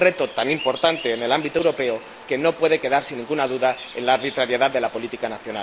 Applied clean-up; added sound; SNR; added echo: none; Bird vocalization, bird call, bird song; 16 dB; none.